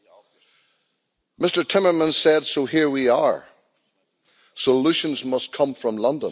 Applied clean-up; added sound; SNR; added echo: none; none; none; none.